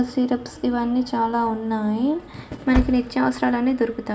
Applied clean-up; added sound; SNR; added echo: none; Engine starting; 12 dB; reverberation time 0.4 s.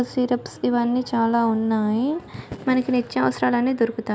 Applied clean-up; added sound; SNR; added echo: none; none; none; none.